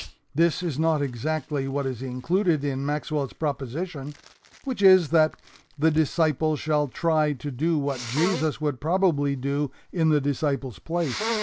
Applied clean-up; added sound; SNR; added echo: none; Sneeze; 15 dB; none.